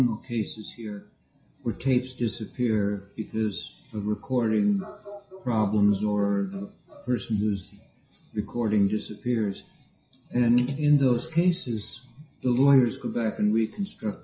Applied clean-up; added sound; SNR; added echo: classical method WPE with log-MMSE.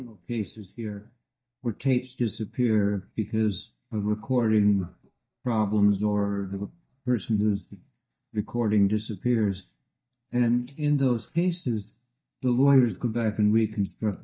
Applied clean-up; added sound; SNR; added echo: neural mask model DeepFilterNet 3.